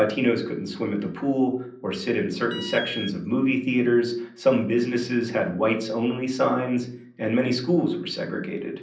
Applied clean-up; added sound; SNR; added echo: none; Alarm; 12 dB; reverberation time 0.6 s.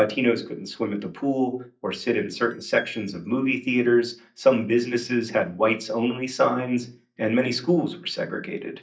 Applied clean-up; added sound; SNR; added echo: neural mask model DeepFilterNet 3.